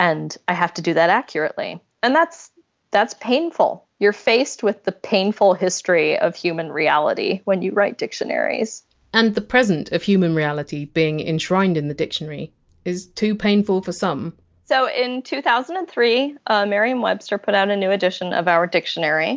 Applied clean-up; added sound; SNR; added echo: none; none; none; none.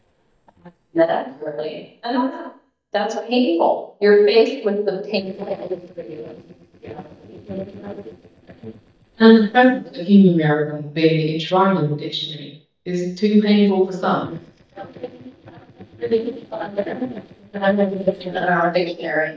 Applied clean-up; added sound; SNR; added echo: neural mask model DeepFilterNet 3.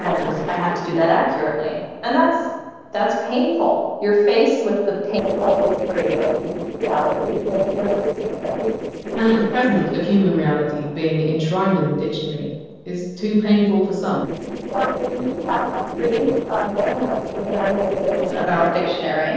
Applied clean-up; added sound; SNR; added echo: neural separator model SepFormer DNS4.